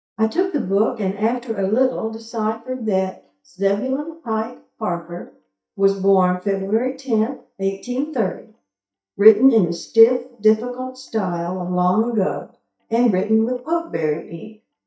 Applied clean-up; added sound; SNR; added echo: neural mask model DeepFilterNet 3.